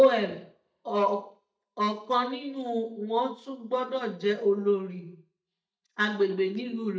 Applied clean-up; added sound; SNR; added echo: neural mask model DeepFilterNet 3.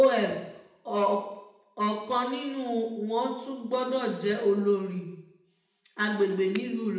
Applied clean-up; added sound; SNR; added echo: none; Finger snapping; 14 dB; reverberation time 0.8 s.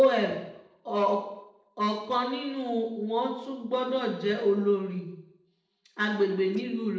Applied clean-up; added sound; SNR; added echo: neural separator model SepFormer DNS4.